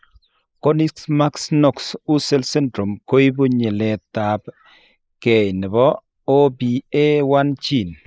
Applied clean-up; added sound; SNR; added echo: neural mask model Resemble Enhance denoiser.